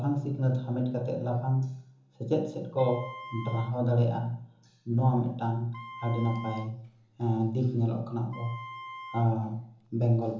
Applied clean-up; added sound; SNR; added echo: none; Wind instrument, woodwind instrument; 16 dB; reverberation time 0.6 s.